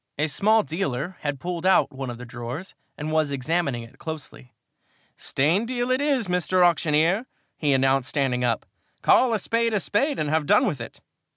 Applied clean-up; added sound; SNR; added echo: none; none; none; none.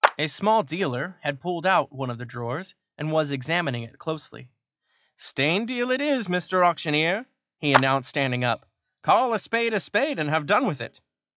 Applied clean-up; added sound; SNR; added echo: classical method log-MMSE.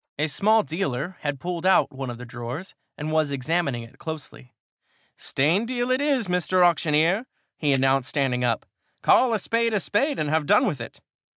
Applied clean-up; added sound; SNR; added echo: neural mask model DeepFilterNet 3.